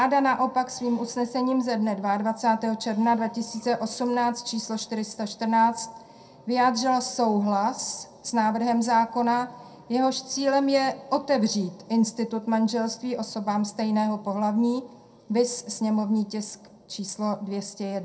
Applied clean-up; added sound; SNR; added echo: none; none; none; reverberation time 0.2 s.